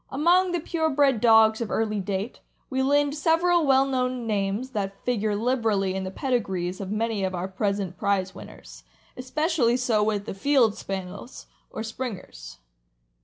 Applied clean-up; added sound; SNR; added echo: none; none; none; none.